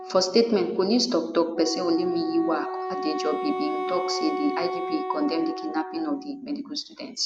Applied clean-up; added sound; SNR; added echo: none; Wind instrument, woodwind instrument; 7 dB; none.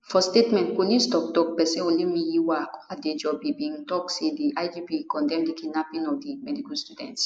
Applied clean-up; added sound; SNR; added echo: neural mask model Resemble Enhance denoiser.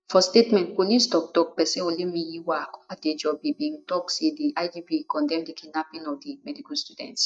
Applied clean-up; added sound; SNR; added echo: neural mask model DeepFilterNet 3.